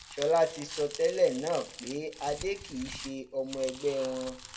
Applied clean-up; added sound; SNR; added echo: none; Crumpling, crinkling; 14 dB; reverberation time 0.5 s.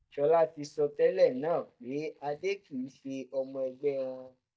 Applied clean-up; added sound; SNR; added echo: neural mask model DeepFilterNet 3.